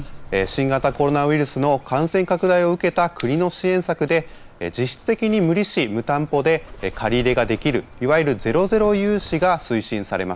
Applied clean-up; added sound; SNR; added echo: none; Bird; 18 dB; none.